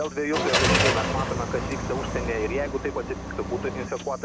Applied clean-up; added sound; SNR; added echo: none; Car; -2 dB; none.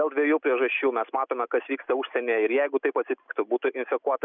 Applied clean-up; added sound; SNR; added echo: none; none; none; none.